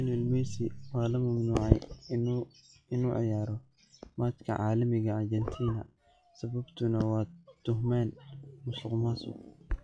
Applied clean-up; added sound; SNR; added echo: classical method log-MMSE.